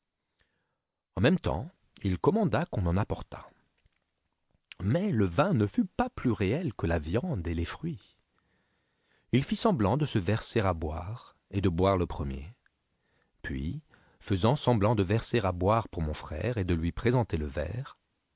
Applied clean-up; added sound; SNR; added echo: none; none; none; none.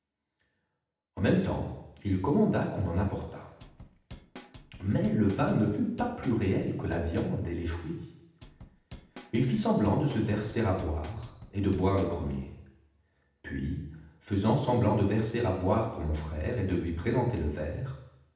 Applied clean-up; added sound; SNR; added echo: none; Drum / Drum kit; 19 dB; reverberation time 0.8 s.